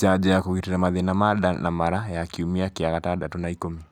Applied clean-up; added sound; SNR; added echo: none; none; none; none.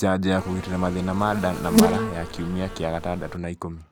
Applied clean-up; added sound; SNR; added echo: none; Insect; 1 dB; none.